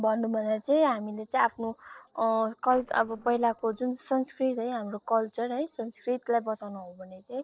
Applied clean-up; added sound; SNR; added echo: neural separator model SepFormer DNS4.